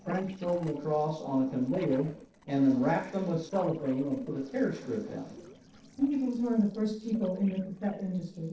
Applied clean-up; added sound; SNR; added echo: neural separator model SepFormer DNS4.